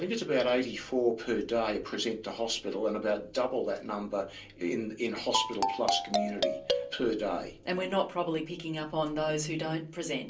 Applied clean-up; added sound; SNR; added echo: none; Marimba, xylophone; 0 dB; reverberation time 0.3 s.